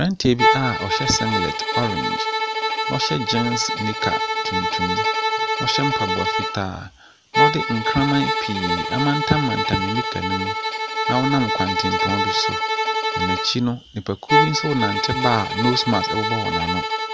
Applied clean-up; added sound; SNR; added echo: none; Bowed string instrument; -2 dB; none.